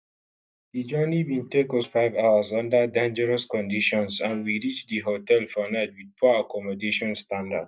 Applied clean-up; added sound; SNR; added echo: neural mask model DeepFilterNet 3.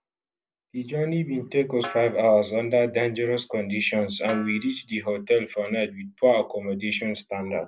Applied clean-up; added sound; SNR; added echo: none; Snare drum; 18 dB; none.